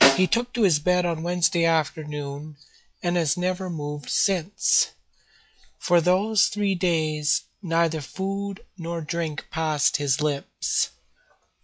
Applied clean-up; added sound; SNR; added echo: classical method log-MMSE.